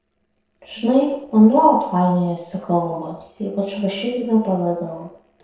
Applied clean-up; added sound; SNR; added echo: neural separator model SepFormer DNS4.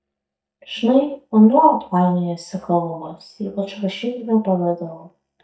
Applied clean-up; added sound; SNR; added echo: neural mask model DeepFilterNet 3.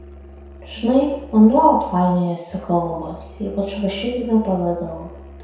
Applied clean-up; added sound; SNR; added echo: none; Musical instrument; 19 dB; reverberation time 0.7 s.